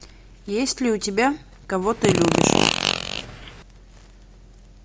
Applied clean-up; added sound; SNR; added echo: none; Fart; -4 dB; none.